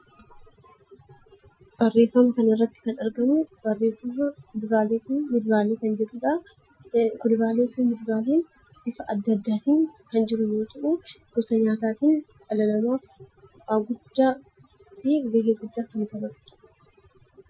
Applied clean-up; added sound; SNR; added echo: classical method Wiener filter.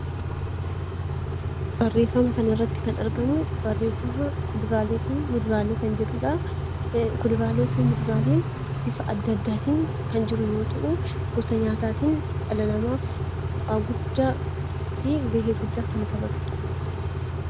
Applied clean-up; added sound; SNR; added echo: none; Idling / Accelerating, revving, vroom / Car; 0 dB; none.